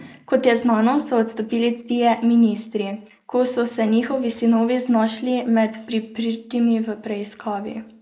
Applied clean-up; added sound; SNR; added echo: neural mask model Resemble Enhance denoiser.